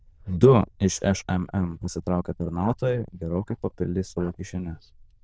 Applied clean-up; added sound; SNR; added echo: neural diffusion model UNIVERSE++.